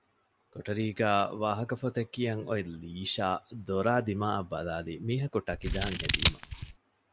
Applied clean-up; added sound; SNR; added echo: none; Scissors; -4 dB; none.